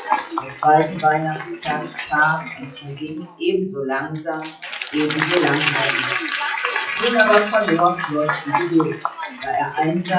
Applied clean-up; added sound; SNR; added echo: classical method WPE with log-MMSE.